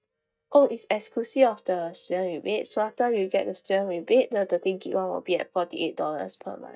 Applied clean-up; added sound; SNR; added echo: neural mask model DeepFilterNet 3.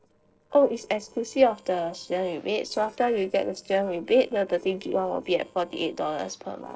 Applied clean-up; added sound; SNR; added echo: neural separator model SepFormer DNS4.